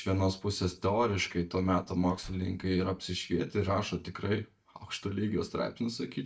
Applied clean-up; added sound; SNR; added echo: neural mask model DeepFilterNet 3.